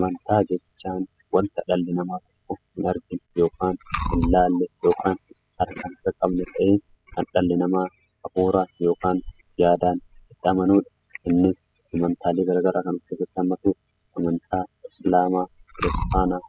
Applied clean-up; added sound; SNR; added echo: classical method spectral subtraction.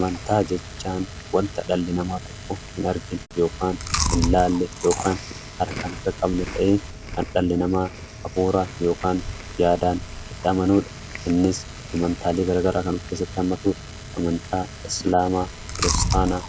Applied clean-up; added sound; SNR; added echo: none; Chewing, mastication; 7 dB; none.